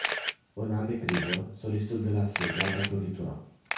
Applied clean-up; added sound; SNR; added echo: none; Camera; 4 dB; reverberation time 0.6 s.